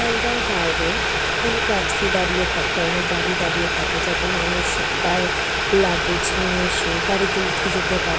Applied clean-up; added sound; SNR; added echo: none; Boiling; -3 dB; none.